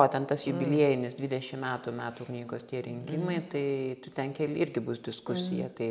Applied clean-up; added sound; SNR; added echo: none; none; none; none.